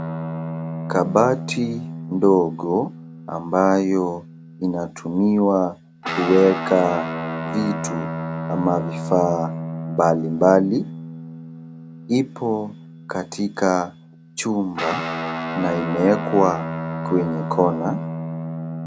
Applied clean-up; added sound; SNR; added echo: none; Guitar; 8 dB; none.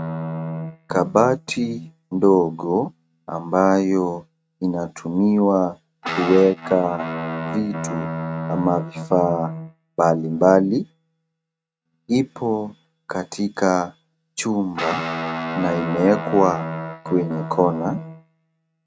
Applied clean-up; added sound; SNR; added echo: neural mask model RNNoise.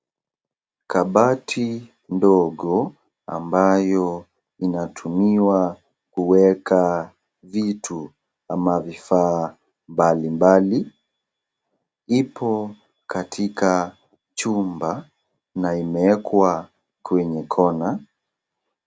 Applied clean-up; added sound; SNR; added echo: none; none; none; none.